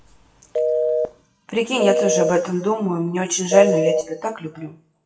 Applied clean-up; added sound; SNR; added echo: classical method WPE with log-MMSE.